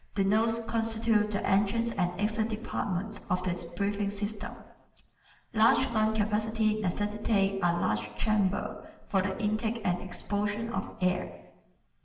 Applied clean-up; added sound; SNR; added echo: none; none; none; reverberation time 0.9 s.